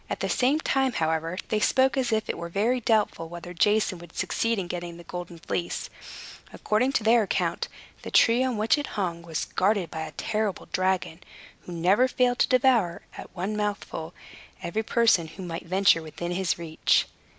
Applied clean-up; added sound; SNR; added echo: none; none; none; none.